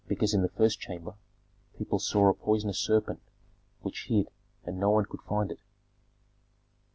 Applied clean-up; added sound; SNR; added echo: none; none; none; none.